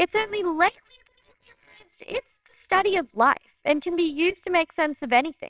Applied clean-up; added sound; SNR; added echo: neural separator model SepFormer WHAMR!.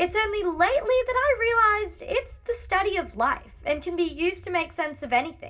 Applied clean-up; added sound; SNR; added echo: none; Bird; 20 dB; reverberation time 0.4 s.